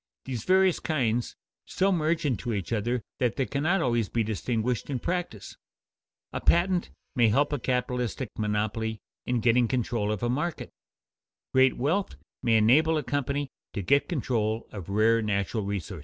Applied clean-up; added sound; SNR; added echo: neural separator model SepFormer DNS4.